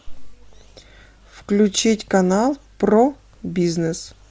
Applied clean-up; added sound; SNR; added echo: none; none; none; none.